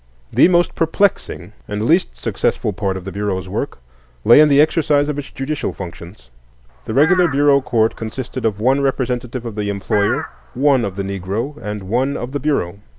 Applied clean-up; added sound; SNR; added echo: none; Crow; 11 dB; none.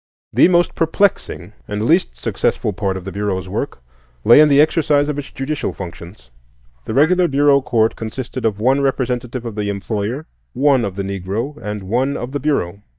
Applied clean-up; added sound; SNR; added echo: neural mask model DeepFilterNet 3.